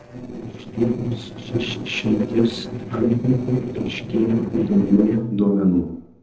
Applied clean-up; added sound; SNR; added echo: neural separator model SepFormer DNS4.